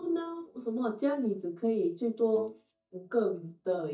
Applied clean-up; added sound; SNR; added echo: neural mask model DeepFilterNet 3.